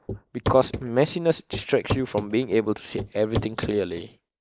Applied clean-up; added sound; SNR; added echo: neural mask model Resemble Enhance denoiser.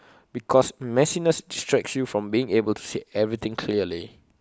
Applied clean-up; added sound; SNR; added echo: none; none; none; none.